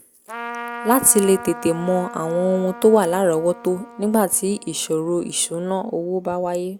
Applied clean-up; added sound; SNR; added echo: none; Trumpet; 16 dB; none.